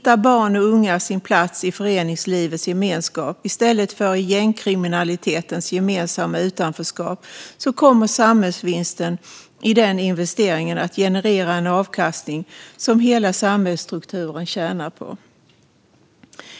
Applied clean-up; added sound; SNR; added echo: none; none; none; none.